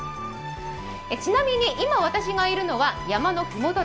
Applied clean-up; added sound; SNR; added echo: none; none; none; none.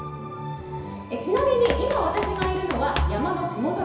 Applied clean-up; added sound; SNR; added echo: none; Run; 5 dB; reverberation time 1.0 s.